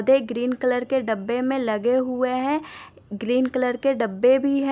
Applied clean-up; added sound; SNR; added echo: none; none; none; none.